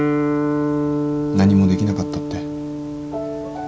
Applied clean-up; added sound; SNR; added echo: none; Guitar; 0 dB; none.